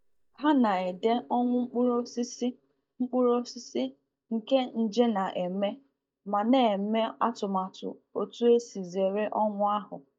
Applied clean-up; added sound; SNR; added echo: neural mask model DeepFilterNet 3.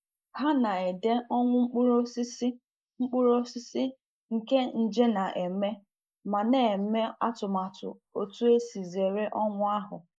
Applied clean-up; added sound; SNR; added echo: neural mask model Resemble Enhance denoiser.